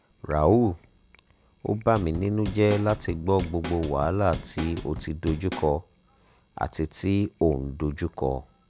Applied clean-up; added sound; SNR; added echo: none; Drum / Drum kit; 11 dB; none.